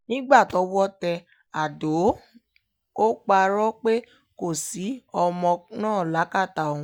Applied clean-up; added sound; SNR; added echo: none; none; none; none.